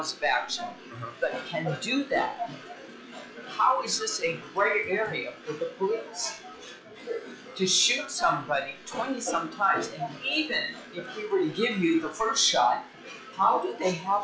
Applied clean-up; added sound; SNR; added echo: classical method log-MMSE.